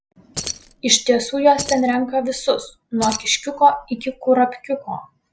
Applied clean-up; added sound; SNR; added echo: none; Keys jangling; 14 dB; none.